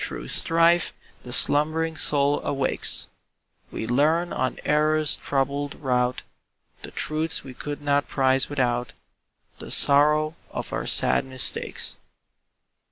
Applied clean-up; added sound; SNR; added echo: none; none; none; none.